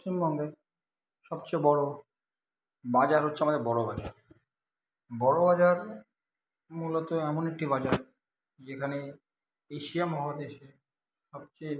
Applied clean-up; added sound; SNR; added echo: none; none; none; none.